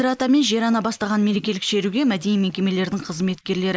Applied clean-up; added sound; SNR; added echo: neural mask model Resemble Enhance denoiser.